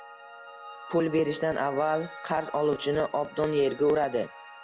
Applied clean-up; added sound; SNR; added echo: none; Piano; 17 dB; none.